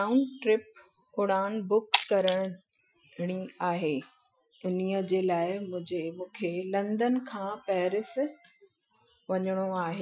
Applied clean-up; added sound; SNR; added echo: classical method Wiener filter.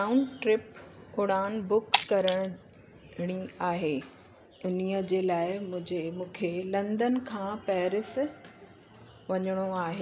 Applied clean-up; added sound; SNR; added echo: none; Shatter; 4 dB; none.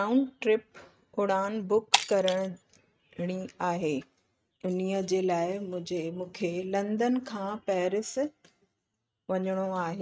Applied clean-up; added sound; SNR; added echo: neural mask model RNNoise.